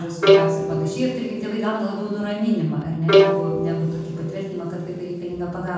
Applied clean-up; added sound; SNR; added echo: none; Bowed string instrument; -3 dB; reverberation time 1.2 s.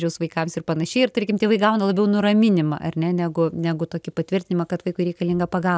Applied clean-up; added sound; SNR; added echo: none; none; none; none.